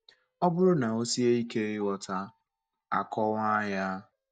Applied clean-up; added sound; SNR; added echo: neural mask model DeepFilterNet 3.